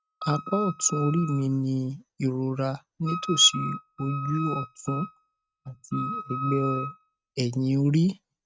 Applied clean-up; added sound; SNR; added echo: neural mask model RNNoise.